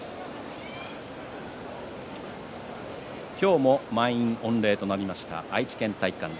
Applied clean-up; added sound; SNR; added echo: none; none; none; none.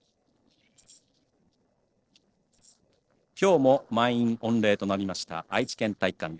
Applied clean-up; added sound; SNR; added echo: neural separator model SepFormer DNS4.